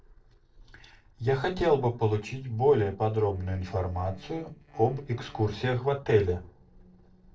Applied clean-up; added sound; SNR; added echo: neural separator model SepFormer DNS4.